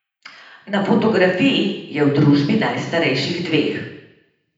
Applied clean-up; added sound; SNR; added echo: none; none; none; reverberation time 0.8 s.